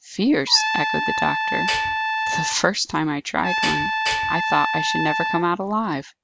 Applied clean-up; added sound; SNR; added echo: none; Tools + Trumpet; 0 dB; none.